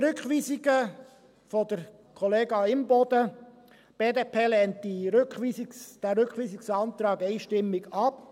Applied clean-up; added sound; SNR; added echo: none; none; none; none.